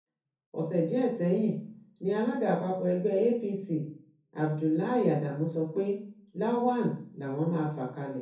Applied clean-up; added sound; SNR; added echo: none; none; none; reverberation time 0.5 s.